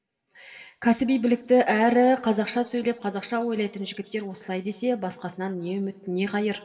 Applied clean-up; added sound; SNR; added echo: none; none; none; reverberation time 2.0 s.